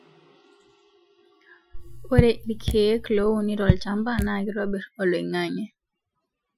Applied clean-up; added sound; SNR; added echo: classical method Wiener filter.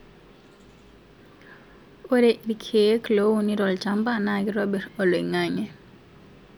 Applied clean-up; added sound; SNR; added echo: none; none; none; none.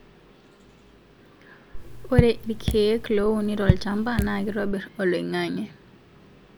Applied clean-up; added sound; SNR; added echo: none; Raindrop / Drip; 0 dB; none.